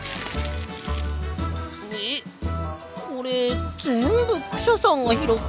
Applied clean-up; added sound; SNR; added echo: none; none; none; none.